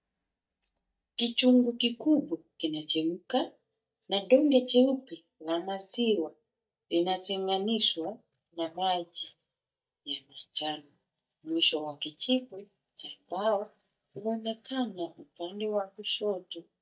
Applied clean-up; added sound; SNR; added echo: neural mask model DeepFilterNet 3.